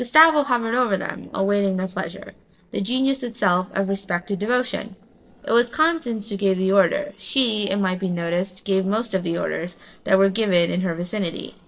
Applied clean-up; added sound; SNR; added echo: neural separator model SepFormer DNS4.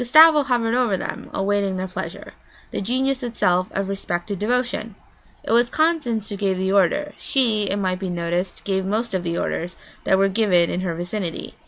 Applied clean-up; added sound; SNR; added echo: none; none; none; none.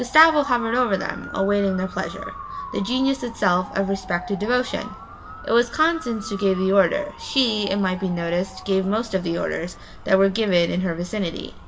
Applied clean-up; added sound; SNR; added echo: none; Motor vehicle (road) / Siren; 15 dB; reverberation time 0.9 s.